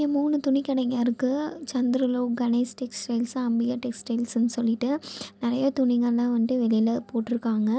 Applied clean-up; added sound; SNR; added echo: none; none; none; none.